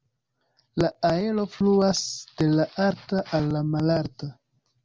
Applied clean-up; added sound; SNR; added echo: none; none; none; none.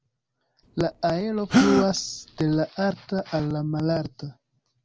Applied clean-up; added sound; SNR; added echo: none; Gasp; 0 dB; none.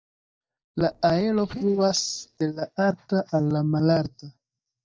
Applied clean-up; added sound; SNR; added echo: neural mask model DeepFilterNet 3.